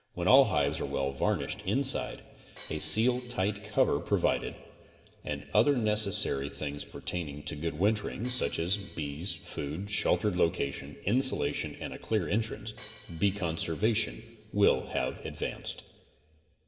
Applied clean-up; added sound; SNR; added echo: none; Crash cymbal; 16 dB; reverberation time 2.0 s.